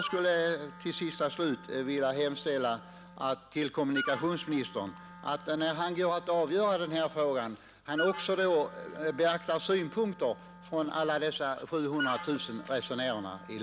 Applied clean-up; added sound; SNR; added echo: none; Wind instrument, woodwind instrument; 13 dB; none.